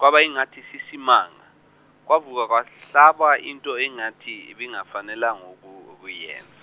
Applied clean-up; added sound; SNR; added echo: none; none; none; none.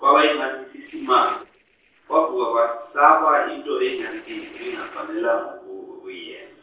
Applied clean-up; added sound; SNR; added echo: neural separator model SepFormer DNS4.